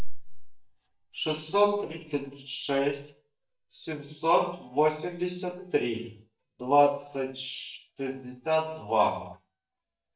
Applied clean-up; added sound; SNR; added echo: neural mask model DeepFilterNet 3.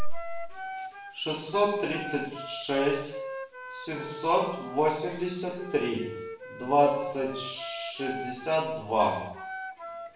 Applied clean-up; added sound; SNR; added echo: none; Wind instrument, woodwind instrument; 11 dB; reverberation time 0.7 s.